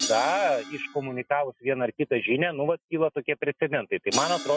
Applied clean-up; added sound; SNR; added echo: classical method Wiener filter.